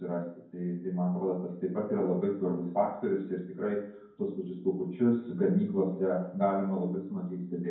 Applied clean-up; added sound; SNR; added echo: none; none; none; reverberation time 0.9 s.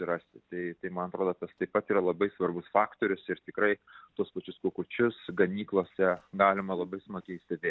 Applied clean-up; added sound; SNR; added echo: none; none; none; none.